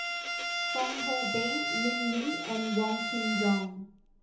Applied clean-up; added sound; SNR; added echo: none; Bowed string instrument; 1 dB; reverberation time 0.8 s.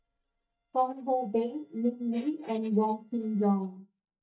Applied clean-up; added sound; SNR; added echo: neural mask model DeepFilterNet 3.